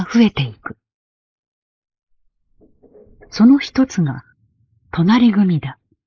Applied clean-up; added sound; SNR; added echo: neural mask model Resemble Enhance denoiser.